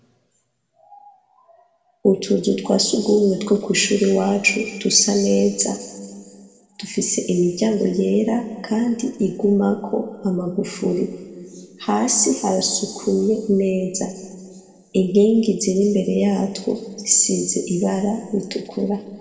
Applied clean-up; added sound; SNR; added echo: none; none; none; reverberation time 1.8 s.